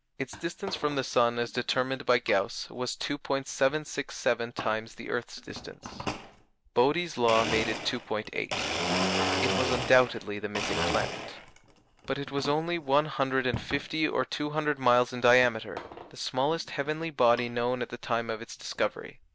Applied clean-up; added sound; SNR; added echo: none; Domestic sounds, home sounds; 8 dB; none.